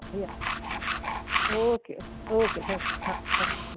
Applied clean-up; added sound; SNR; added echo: none; Tools; -1 dB; none.